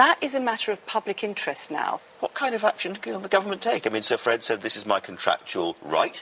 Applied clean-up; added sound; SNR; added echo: none; none; none; none.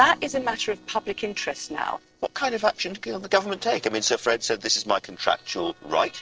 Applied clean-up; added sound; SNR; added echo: neural separator model SepFormer DNS4.